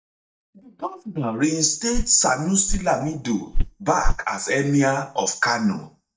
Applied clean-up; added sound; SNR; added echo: neural mask model DeepFilterNet 3.